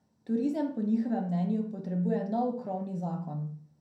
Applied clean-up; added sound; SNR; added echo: none; none; none; reverberation time 0.6 s.